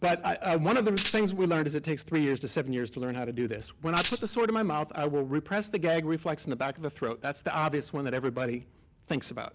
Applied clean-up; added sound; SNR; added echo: none; Tambourine; 7 dB; none.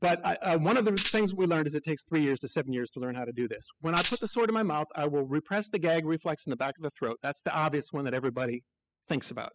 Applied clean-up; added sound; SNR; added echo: classical method spectral subtraction.